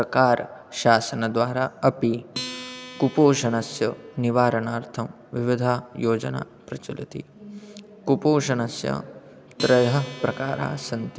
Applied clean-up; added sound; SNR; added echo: none; Acoustic guitar; 19 dB; none.